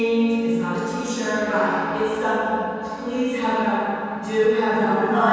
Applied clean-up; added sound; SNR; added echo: none; Bowed string instrument; 16 dB; reverberation time 2.1 s.